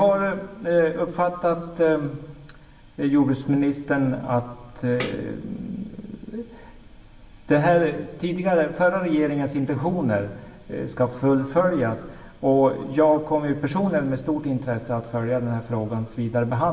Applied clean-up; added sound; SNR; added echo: none; Tambourine; 17 dB; reverberation time 1.1 s.